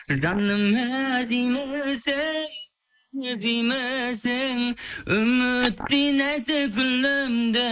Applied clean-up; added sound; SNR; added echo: neural mask model Resemble Enhance denoiser.